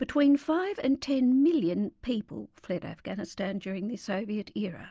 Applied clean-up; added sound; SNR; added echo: none; none; none; none.